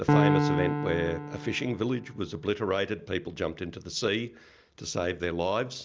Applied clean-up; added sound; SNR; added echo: none; Piano; -1 dB; none.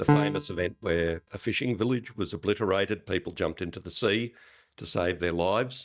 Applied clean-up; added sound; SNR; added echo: neural mask model DeepFilterNet 3.